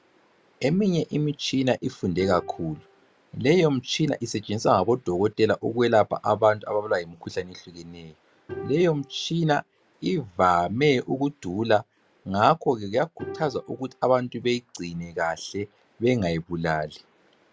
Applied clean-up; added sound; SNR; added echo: none; Bowed string instrument; 19 dB; none.